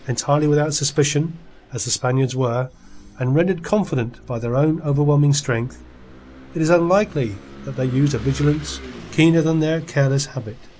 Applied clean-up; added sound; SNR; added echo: none; Engine / Vehicle; 19 dB; none.